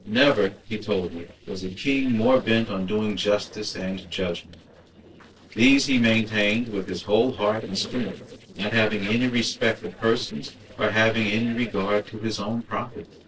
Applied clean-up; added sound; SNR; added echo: neural separator model SepFormer DNS4.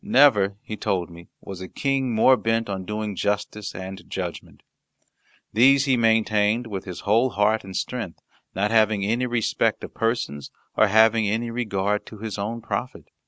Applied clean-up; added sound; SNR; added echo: none; none; none; none.